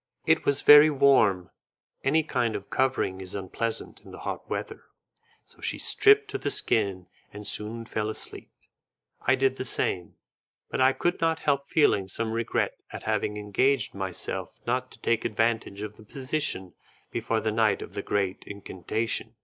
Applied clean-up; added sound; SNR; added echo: neural mask model Resemble Enhance denoiser.